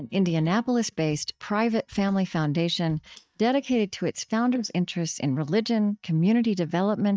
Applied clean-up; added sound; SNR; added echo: neural mask model DeepFilterNet 3.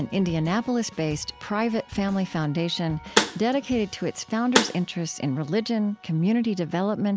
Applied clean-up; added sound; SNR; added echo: none; Snare drum; 0 dB; none.